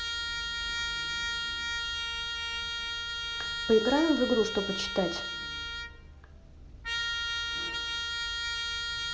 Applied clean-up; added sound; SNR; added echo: none; Trumpet; 1 dB; none.